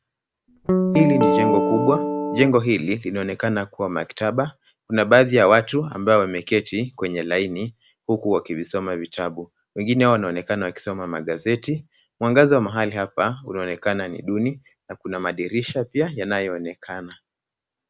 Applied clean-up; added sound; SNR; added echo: none; Guitar; -2 dB; none.